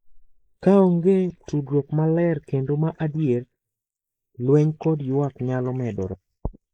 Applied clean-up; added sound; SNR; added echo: neural mask model Resemble Enhance denoiser.